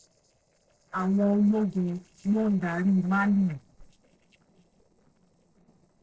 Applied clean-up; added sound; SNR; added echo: neural separator model SepFormer DNS4.